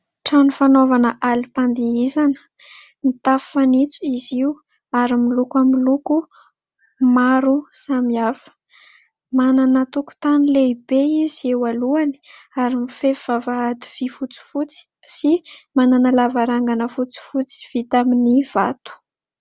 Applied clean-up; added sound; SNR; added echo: none; none; none; none.